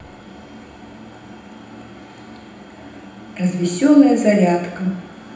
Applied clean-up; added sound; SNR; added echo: none; none; none; reverberation time 0.9 s.